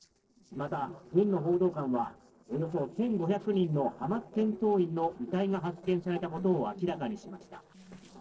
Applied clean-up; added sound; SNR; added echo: neural separator model SepFormer DNS4.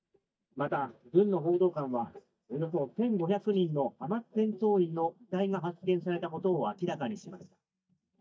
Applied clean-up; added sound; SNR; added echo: neural mask model DeepFilterNet 3.